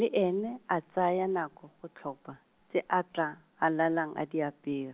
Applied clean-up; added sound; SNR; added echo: none; none; none; none.